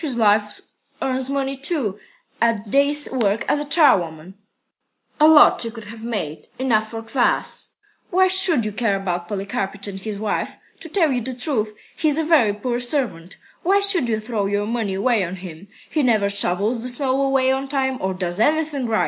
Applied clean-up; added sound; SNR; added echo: none; none; none; none.